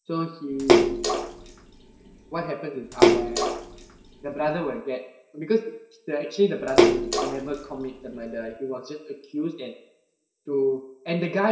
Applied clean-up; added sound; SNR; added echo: none; Splash, splatter; -5 dB; reverberation time 0.7 s.